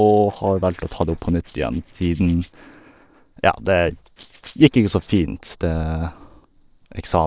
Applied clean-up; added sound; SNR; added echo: neural separator model SepFormer DNS4.